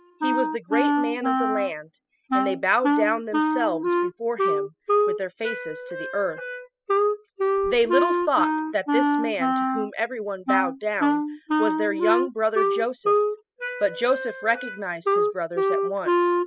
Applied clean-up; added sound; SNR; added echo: classical method spectral subtraction.